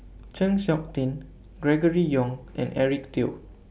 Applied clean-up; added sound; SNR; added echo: none; none; none; none.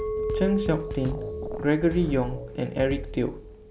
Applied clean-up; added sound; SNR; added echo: none; Drum kit + Chink, clink; 5 dB; none.